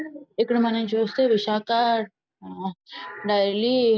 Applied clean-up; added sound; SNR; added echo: none; none; none; none.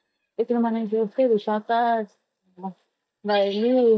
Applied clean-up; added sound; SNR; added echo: neural mask model DeepFilterNet 3.